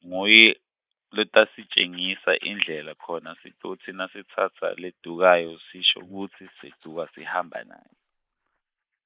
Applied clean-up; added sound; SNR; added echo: neural mask model Resemble Enhance denoiser.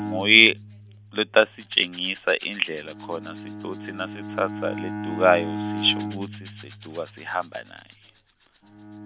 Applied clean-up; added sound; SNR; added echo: none; Rattle / Rattle (instrument) + Bowed string instrument; 10 dB; none.